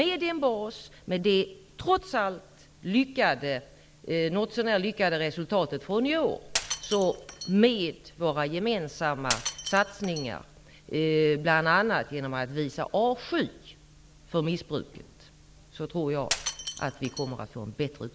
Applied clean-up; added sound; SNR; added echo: none; Shatter; 10 dB; none.